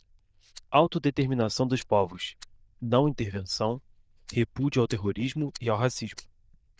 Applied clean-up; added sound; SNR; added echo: neural diffusion model UNIVERSE++.